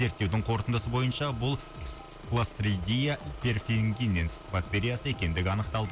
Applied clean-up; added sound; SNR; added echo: none; Engine; 18 dB; none.